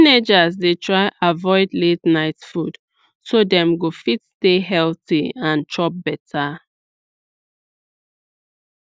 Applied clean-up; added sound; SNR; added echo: none; none; none; none.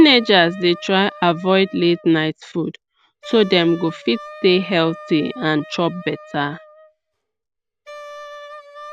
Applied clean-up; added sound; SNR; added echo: none; Wind instrument, woodwind instrument; 19 dB; none.